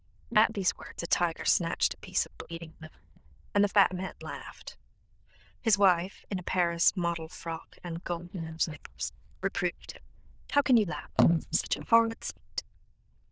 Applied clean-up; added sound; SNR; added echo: neural diffusion model UNIVERSE++.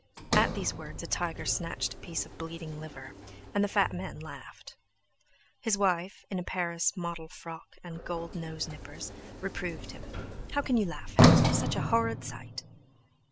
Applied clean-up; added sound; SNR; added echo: none; Sliding door; -1 dB; none.